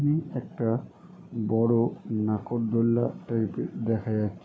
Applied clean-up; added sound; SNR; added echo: none; none; none; none.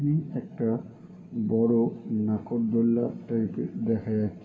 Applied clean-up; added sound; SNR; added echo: none; none; none; reverberation time 1.9 s.